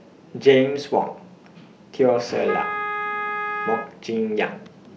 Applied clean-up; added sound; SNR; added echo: none; Wind instrument, woodwind instrument; 6 dB; none.